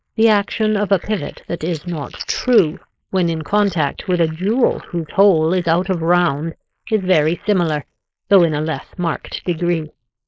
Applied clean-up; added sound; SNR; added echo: neural mask model Resemble Enhance denoiser.